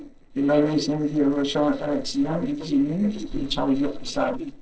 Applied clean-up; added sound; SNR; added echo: neural separator model SepFormer DNS4.